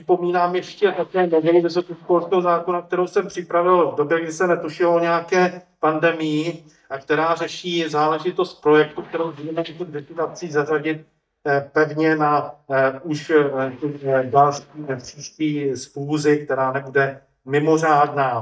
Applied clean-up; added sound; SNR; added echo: neural mask model DeepFilterNet 3.